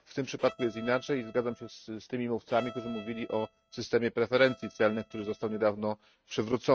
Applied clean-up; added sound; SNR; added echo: neural mask model RNNoise.